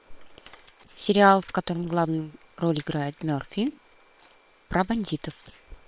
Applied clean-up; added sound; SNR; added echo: neural separator model SepFormer WHAM!.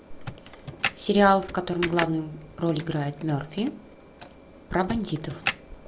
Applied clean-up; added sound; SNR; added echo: none; Computer keyboard; 10 dB; none.